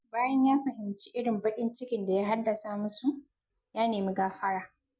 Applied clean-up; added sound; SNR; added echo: none; none; none; none.